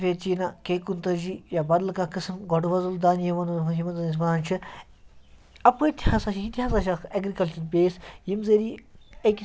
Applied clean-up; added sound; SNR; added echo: none; none; none; none.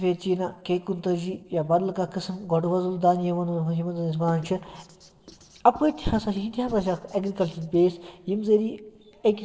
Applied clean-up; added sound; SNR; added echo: neural separator model SepFormer DNS4.